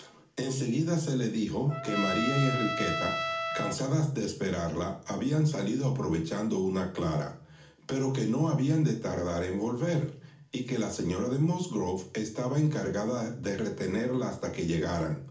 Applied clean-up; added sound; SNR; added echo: none; Trumpet; 5 dB; reverberation time 0.4 s.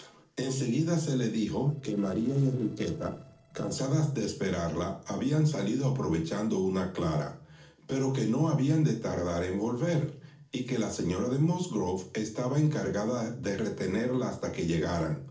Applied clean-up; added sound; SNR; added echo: neural separator model SepFormer DNS4.